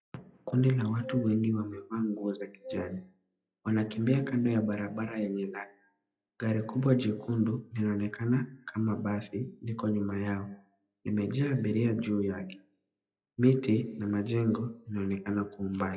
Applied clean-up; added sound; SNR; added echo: classical method WPE with log-MMSE.